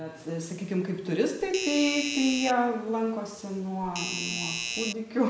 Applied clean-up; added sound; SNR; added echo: none; Doorbell; 4 dB; none.